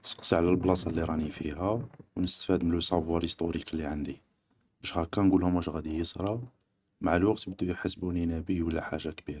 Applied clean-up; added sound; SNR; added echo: neural mask model RNNoise.